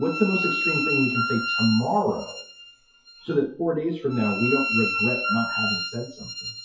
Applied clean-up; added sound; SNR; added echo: classical method WPE with log-MMSE.